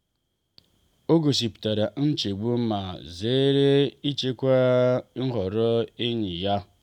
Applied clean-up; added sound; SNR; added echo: none; none; none; none.